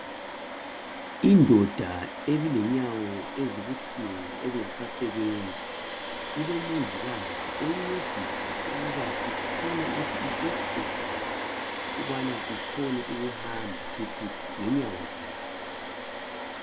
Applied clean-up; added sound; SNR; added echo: none; Domestic sounds, home sounds; 4 dB; none.